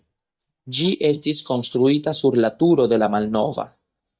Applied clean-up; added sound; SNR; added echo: neural mask model DeepFilterNet 3.